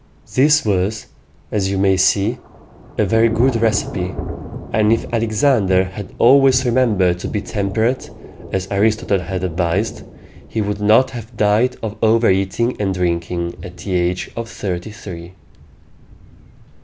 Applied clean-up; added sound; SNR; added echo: none; Thunder / Rain; 14 dB; none.